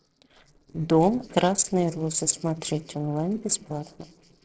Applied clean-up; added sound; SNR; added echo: neural separator model SepFormer DNS4.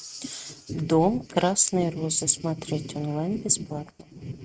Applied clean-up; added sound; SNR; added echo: neural mask model RNNoise.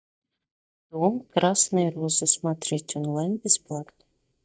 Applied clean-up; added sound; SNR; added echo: neural mask model DeepFilterNet 3.